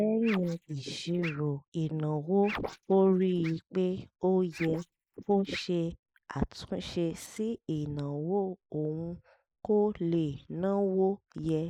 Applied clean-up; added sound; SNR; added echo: neural mask model Resemble Enhance denoiser.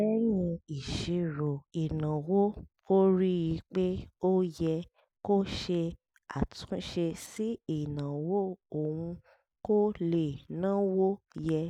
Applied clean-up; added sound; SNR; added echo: none; none; none; none.